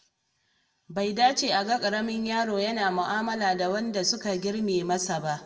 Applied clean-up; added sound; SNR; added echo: none; none; none; reverberation time 1.1 s.